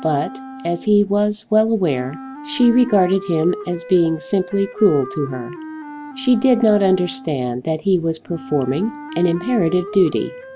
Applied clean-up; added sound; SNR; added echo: none; Wind instrument, woodwind instrument; 15 dB; none.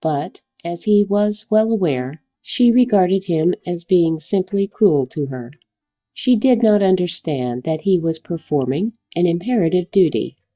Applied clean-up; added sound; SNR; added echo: neural mask model DeepFilterNet 3.